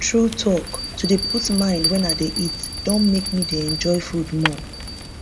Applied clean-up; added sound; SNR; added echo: none; Fire + Bell; 5 dB; none.